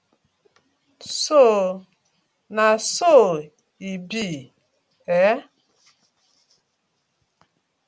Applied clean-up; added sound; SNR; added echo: none; none; none; none.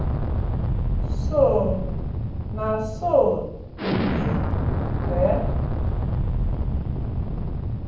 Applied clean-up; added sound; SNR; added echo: none; Explosion; -3 dB; reverberation time 1.2 s.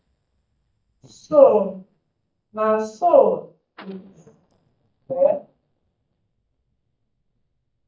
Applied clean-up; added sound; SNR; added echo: neural mask model DeepFilterNet 3.